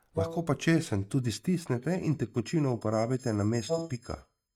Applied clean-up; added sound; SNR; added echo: neural mask model DeepFilterNet 3.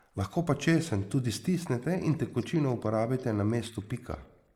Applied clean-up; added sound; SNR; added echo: neural mask model Resemble Enhance denoiser.